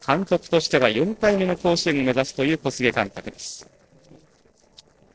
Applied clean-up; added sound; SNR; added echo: neural separator model SepFormer DNS4.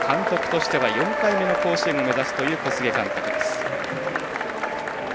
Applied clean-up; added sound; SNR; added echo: none; Applause / Crowd / Cheering; 3 dB; none.